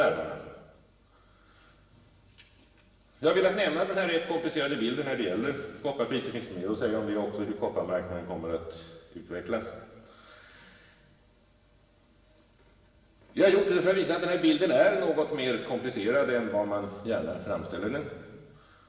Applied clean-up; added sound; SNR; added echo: none; none; none; reverberation time 1.3 s.